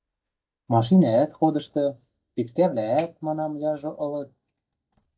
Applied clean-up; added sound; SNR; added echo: neural mask model DeepFilterNet 3.